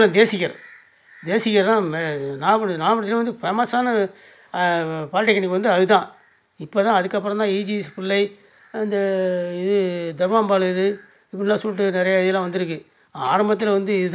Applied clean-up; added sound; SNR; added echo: none; none; none; none.